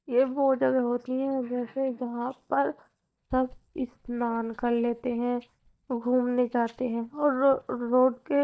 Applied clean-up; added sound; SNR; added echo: neural mask model DeepFilterNet 3.